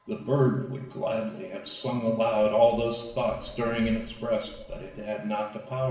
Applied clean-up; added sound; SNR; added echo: none; Fireworks; 18 dB; reverberation time 0.9 s.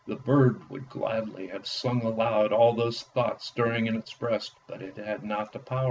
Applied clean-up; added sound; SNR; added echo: none; none; none; none.